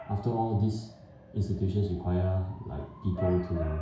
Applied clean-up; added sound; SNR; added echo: none; Bark / Motor vehicle (road) / Siren; 14 dB; reverberation time 0.6 s.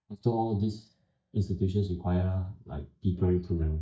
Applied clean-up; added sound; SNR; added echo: neural mask model DeepFilterNet 3.